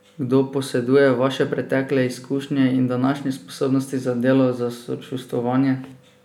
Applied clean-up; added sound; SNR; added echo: none; none; none; none.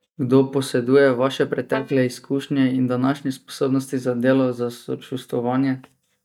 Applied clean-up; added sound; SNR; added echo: neural mask model DeepFilterNet 3.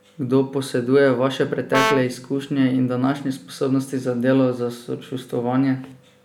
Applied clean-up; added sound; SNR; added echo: none; Brass instrument; 4 dB; none.